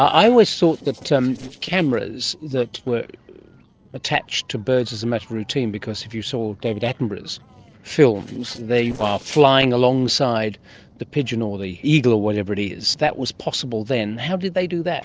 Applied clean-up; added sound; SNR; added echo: neural separator model SepFormer DNS4.